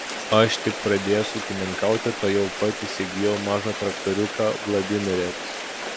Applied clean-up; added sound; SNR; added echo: none; Rain; 7 dB; none.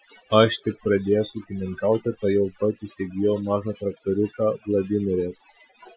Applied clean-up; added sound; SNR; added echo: classical method Wiener filter.